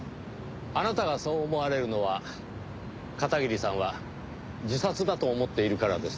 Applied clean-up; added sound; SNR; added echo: none; none; none; none.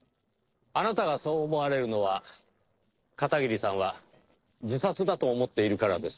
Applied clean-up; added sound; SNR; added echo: neural separator model SepFormer DNS4.